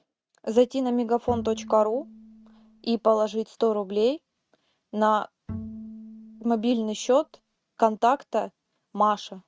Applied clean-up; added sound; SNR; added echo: neural mask model RNNoise.